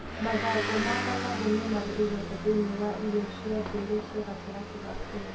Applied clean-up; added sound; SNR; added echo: none; Motor vehicle (road) / Engine; 4 dB; reverberation time 0.3 s.